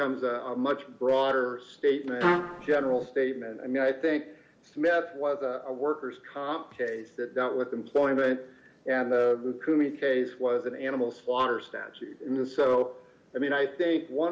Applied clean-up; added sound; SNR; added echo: none; Trumpet; 0 dB; none.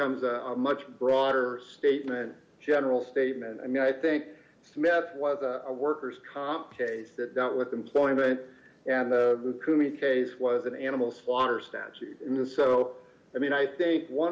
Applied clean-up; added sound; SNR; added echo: none; none; none; none.